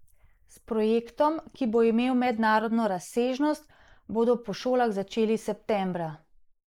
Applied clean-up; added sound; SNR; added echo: neural mask model Resemble Enhance denoiser.